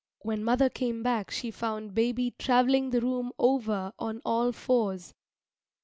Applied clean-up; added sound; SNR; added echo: none; none; none; none.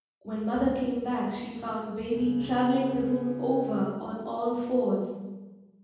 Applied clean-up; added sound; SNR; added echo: none; Bowed string instrument; 13 dB; reverberation time 1.3 s.